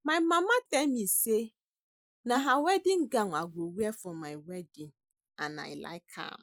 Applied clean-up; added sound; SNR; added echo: neural mask model Resemble Enhance denoiser.